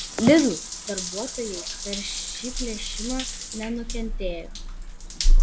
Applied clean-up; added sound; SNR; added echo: none; Drip / Trickle, dribble / Bathtub (filling or washing) / Water tap, faucet; -2 dB; none.